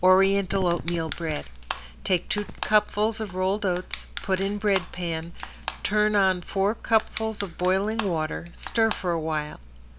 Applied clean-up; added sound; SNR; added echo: none; Crushing; 13 dB; none.